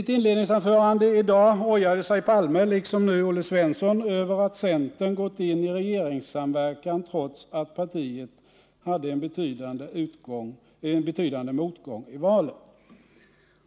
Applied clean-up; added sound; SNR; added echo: none; none; none; none.